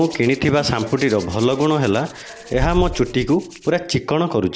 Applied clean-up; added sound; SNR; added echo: none; Hands; 12 dB; none.